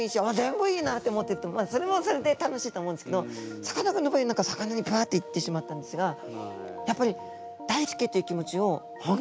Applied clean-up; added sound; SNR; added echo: none; none; none; none.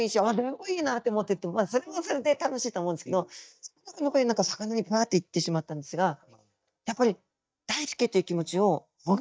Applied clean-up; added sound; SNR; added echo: neural mask model DeepFilterNet 3.